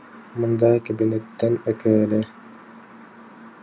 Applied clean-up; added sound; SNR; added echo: none; none; none; none.